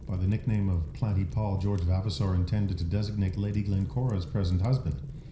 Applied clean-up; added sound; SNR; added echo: none; Fire; 12 dB; reverberation time 0.5 s.